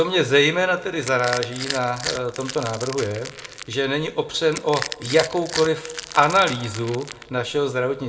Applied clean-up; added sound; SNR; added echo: none; Crushing; 11 dB; reverberation time 0.5 s.